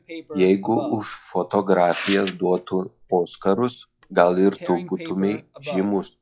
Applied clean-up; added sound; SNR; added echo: classical method log-MMSE.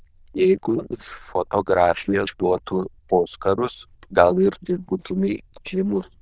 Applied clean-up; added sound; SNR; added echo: neural diffusion model UNIVERSE++.